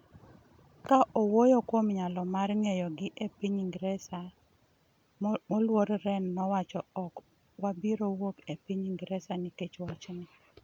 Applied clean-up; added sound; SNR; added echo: none; none; none; none.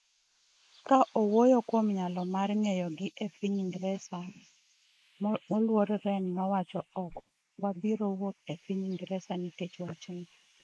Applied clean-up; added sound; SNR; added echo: neural mask model Resemble Enhance denoiser.